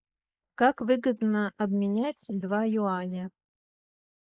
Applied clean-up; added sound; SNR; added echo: neural mask model Resemble Enhance denoiser.